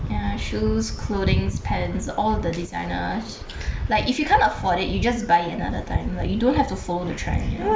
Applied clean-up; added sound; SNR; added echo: none; none; none; none.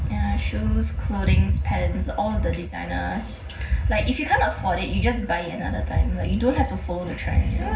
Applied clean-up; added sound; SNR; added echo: none; none; none; reverberation time 0.4 s.